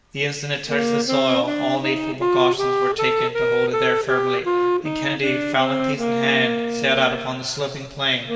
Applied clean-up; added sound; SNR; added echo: none; Wind instrument, woodwind instrument; -2 dB; reverberation time 2.1 s.